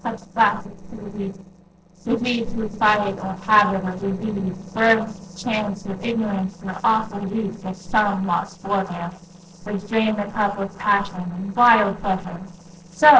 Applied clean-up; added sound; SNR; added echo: neural separator model SepFormer DNS4.